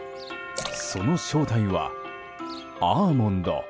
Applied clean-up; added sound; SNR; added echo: none; Splash, splatter; 16 dB; none.